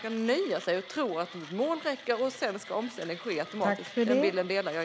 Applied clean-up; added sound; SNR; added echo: none; Mechanisms; 17 dB; none.